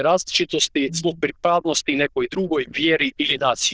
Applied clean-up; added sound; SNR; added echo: neural diffusion model UNIVERSE++.